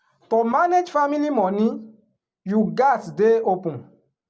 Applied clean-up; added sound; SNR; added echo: none; none; none; none.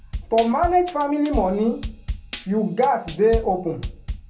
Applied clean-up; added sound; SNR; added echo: none; Drum kit; 10 dB; reverberation time 0.3 s.